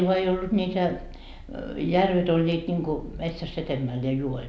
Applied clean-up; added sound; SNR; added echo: none; Engine / Car; 17 dB; none.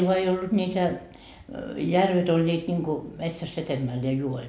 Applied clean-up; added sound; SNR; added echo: none; none; none; none.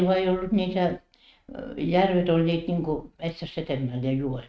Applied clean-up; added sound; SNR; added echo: neural mask model RNNoise.